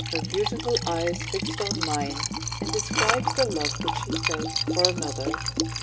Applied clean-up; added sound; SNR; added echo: none; Liquid; -3 dB; reverberation time 2.2 s.